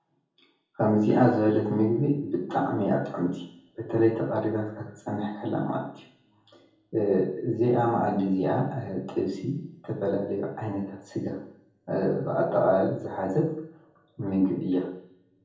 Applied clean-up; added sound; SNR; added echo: none; none; none; reverberation time 0.7 s.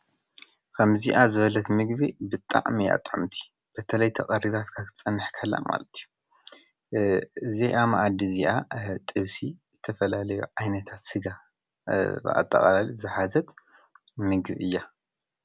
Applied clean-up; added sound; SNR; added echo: none; none; none; none.